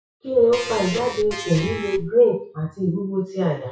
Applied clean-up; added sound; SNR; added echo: classical method WPE with log-MMSE.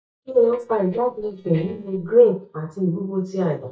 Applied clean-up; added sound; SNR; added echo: neural mask model DeepFilterNet 3.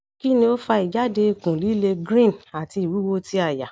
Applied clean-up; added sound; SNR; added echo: none; none; none; none.